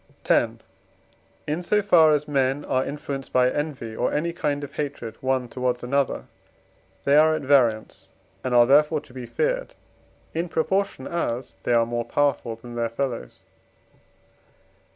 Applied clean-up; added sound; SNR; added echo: none; none; none; none.